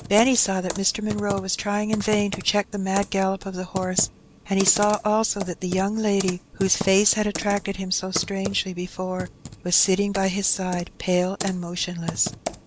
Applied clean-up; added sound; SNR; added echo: none; Computer keyboard; 12 dB; none.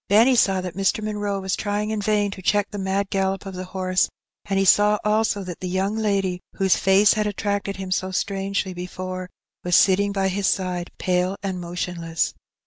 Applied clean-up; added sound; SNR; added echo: none; none; none; none.